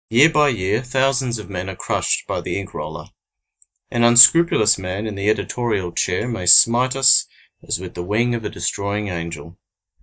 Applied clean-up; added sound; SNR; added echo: neural mask model DeepFilterNet 3.